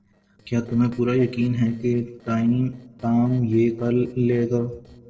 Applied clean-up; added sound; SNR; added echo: neural separator model SepFormer DNS4.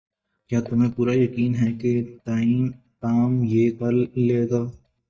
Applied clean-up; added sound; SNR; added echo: neural mask model DeepFilterNet 3.